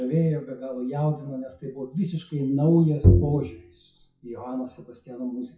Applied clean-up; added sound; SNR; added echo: classical method WPE with log-MMSE.